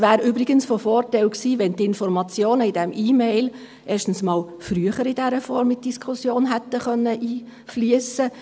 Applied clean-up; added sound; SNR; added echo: none; none; none; none.